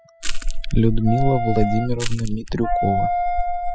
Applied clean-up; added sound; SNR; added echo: classical method spectral subtraction.